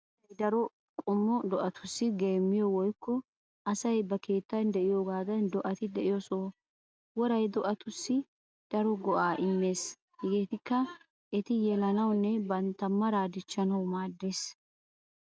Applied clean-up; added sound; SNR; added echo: none; none; none; none.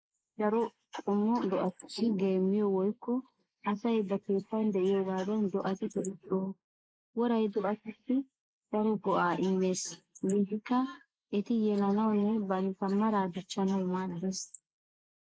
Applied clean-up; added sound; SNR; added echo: neural mask model Resemble Enhance denoiser.